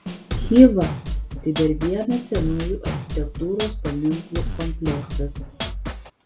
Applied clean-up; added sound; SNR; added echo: none; Drum kit; 5 dB; none.